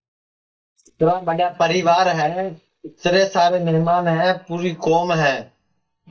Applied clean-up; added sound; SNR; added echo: neural mask model DeepFilterNet 3.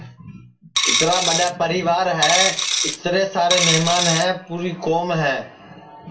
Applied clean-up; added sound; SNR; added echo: none; Coin (dropping); -1 dB; reverberation time 0.3 s.